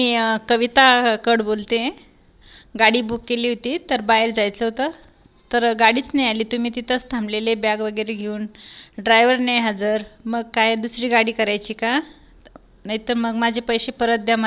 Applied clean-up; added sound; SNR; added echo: none; none; none; none.